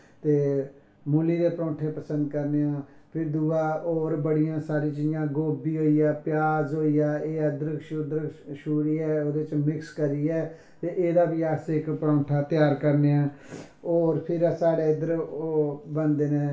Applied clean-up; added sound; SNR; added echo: none; none; none; reverberation time 0.4 s.